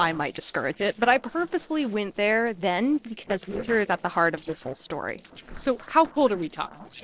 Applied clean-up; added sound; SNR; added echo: neural separator model SepFormer DNS4.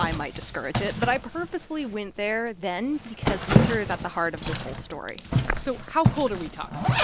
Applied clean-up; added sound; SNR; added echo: none; Zipper (clothing); -1 dB; none.